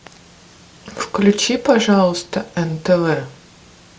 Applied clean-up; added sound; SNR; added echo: none; none; none; none.